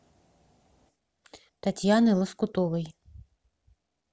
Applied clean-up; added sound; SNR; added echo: none; none; none; none.